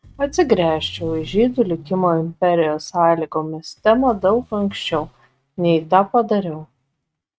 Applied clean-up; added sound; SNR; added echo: neural mask model RNNoise.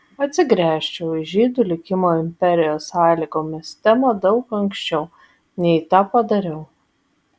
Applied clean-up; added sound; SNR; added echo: none; none; none; none.